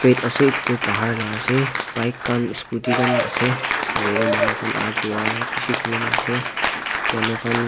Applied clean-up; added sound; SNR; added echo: none; Applause / Cheering; 1 dB; none.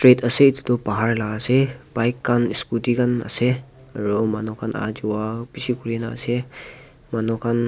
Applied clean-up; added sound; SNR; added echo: none; none; none; none.